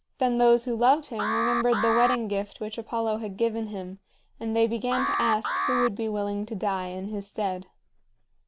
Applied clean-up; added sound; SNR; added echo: none; Alarm; 2 dB; none.